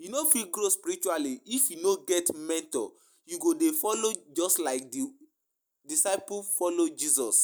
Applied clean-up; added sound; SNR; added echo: none; none; none; none.